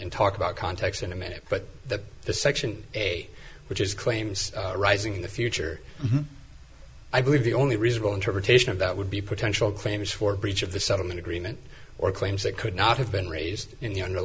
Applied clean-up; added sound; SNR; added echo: none; none; none; none.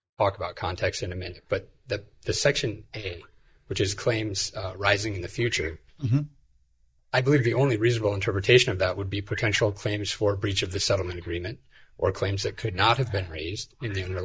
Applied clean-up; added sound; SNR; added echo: neural mask model DeepFilterNet 3.